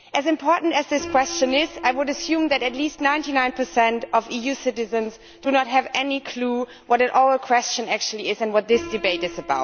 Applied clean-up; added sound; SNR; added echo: none; Piano; 18 dB; none.